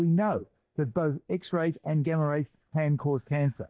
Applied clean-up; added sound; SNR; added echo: neural mask model DeepFilterNet 3.